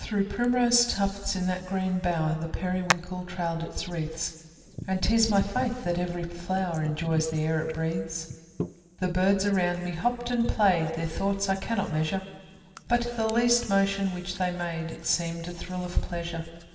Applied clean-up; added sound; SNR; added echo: none; Hands; 14 dB; reverberation time 2.1 s.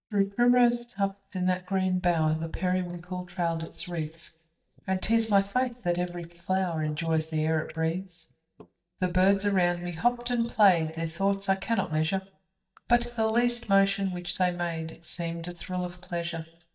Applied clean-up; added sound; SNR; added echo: neural mask model DeepFilterNet 3.